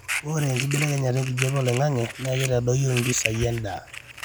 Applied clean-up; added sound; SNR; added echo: none; Fire; 9 dB; none.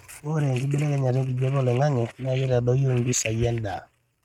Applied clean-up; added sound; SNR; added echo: neural mask model RNNoise.